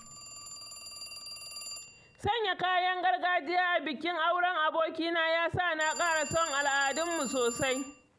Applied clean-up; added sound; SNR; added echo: none; Telephone; 13 dB; none.